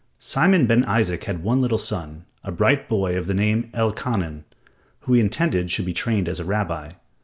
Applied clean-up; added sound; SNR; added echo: none; none; none; none.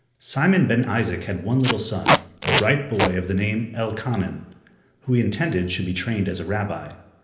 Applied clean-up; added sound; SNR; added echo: none; Packing tape, duct tape; 0 dB; reverberation time 0.8 s.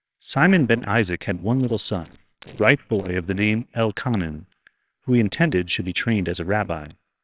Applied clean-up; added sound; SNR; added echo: neural separator model SepFormer WHAMR!.